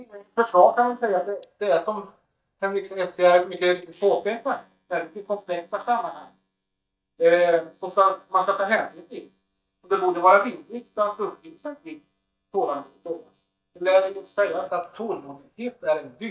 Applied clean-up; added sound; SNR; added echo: neural mask model DeepFilterNet 3.